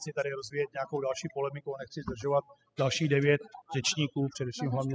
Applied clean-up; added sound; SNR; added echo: classical method spectral subtraction.